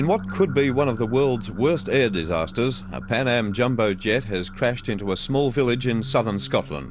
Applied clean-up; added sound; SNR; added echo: none; none; none; none.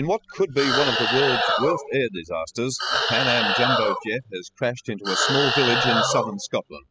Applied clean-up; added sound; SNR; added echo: classical method spectral subtraction.